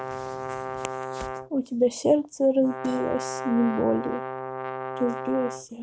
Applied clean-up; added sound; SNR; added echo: none; Brass instrument; 7 dB; none.